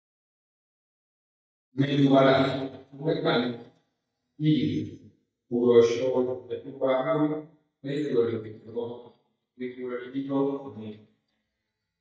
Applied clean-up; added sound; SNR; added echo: neural mask model DeepFilterNet 3.